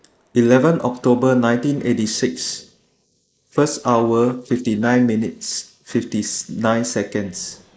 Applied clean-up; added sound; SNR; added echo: neural mask model Resemble Enhance denoiser.